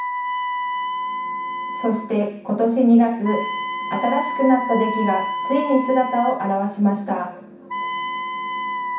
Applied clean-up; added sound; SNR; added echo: none; Wind instrument, woodwind instrument; 6 dB; reverberation time 0.6 s.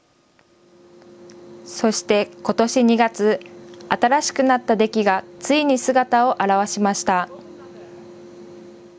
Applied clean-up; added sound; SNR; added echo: none; none; none; none.